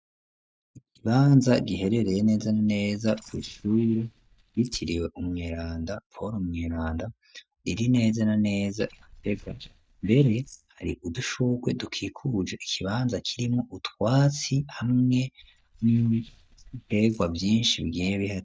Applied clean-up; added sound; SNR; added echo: neural mask model DeepFilterNet 3.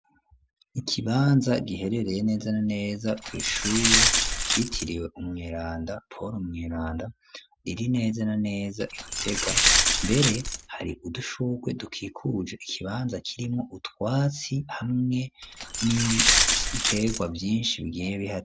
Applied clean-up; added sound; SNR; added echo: none; Glass; -4 dB; none.